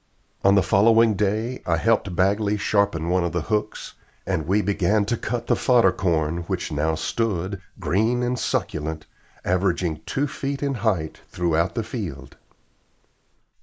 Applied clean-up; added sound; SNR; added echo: neural mask model Resemble Enhance denoiser.